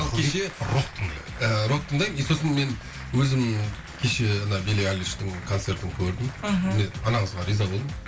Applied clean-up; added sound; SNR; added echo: none; Applause; 19 dB; reverberation time 0.2 s.